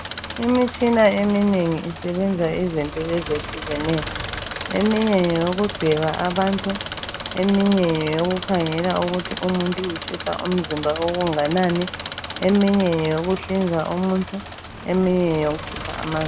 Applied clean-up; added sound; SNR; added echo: none; Engine; 10 dB; none.